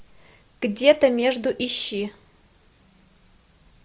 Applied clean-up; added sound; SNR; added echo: none; none; none; none.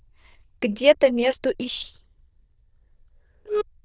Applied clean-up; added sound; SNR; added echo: neural diffusion model UNIVERSE++.